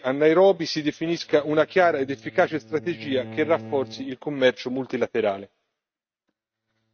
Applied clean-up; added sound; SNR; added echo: neural mask model RNNoise.